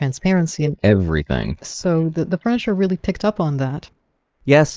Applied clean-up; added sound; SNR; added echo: neural mask model Resemble Enhance denoiser.